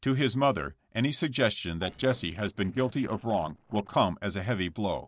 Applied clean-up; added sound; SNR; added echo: neural separator model SepFormer DNS4.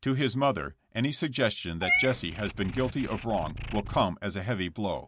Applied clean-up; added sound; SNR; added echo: none; Meow / Purr; 7 dB; none.